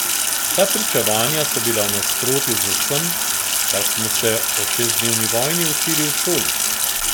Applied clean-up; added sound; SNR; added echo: none; Sink (filling or washing); -5 dB; none.